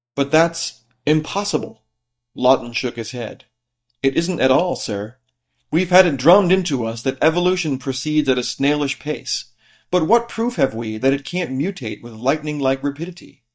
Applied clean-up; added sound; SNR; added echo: neural mask model DeepFilterNet 3.